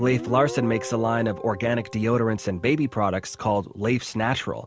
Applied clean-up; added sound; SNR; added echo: none; Guitar; 14 dB; none.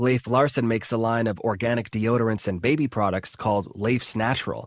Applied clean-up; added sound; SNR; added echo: neural mask model Resemble Enhance denoiser.